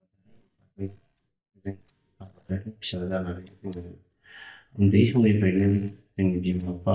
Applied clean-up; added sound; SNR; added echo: neural mask model DeepFilterNet 3.